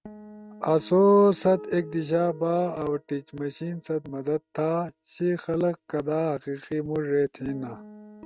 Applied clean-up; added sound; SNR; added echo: neural mask model RNNoise.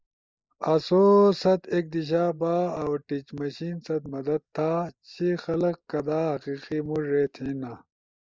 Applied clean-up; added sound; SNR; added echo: neural mask model Resemble Enhance denoiser.